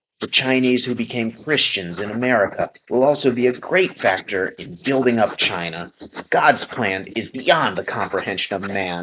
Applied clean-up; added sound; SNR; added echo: neural mask model Resemble Enhance denoiser.